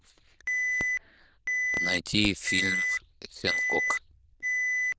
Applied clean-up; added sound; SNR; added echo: neural diffusion model UNIVERSE++.